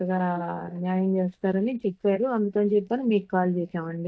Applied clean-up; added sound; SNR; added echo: neural mask model DeepFilterNet 3.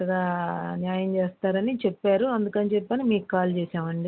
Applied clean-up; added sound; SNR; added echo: none; none; none; none.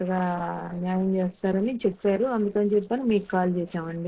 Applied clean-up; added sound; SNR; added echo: neural separator model SepFormer DNS4.